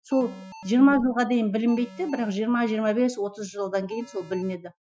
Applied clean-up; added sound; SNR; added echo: classical method Wiener filter.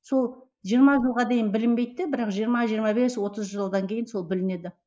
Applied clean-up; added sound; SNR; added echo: neural mask model Resemble Enhance denoiser.